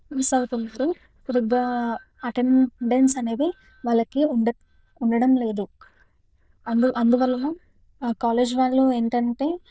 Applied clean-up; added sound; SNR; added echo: neural diffusion model UNIVERSE++.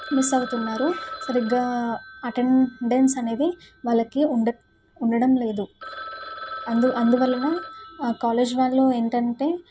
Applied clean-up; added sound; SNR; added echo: none; Telephone; 15 dB; none.